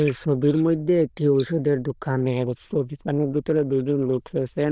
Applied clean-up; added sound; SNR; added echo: neural diffusion model UNIVERSE++.